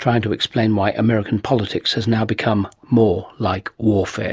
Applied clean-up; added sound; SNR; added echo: none; none; none; none.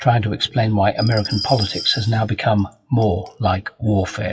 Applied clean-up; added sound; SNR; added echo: classical method WPE with log-MMSE.